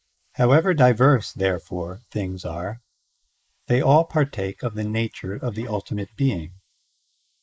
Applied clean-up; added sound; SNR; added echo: neural mask model Resemble Enhance denoiser.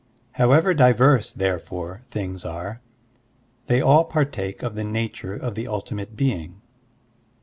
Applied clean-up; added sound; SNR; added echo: none; none; none; none.